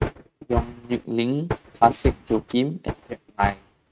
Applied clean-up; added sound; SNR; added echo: neural mask model RNNoise.